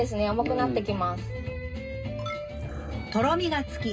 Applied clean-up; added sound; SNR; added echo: none; Dog; 16 dB; reverberation time 0.2 s.